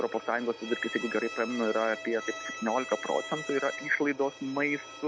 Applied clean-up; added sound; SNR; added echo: none; Bowed string instrument; 11 dB; none.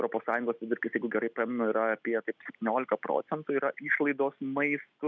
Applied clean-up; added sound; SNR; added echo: none; none; none; none.